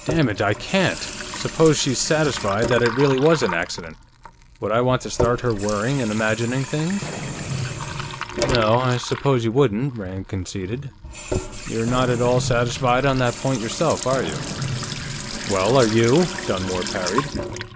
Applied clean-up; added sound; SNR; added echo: none; Fireworks + Sink (filling or washing) / Water tap, faucet; 8 dB; none.